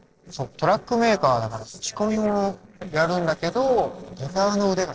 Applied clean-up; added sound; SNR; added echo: neural separator model SepFormer DNS4.